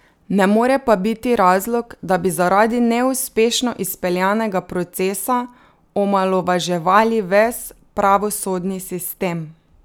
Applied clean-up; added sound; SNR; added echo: none; none; none; none.